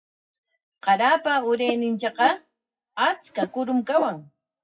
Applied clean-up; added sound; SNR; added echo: classical method WPE with log-MMSE.